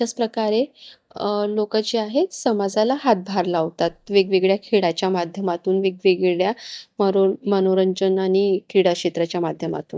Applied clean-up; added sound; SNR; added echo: neural mask model DeepFilterNet 3.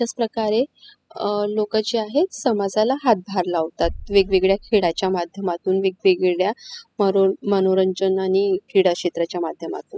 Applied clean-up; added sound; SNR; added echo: classical method spectral subtraction.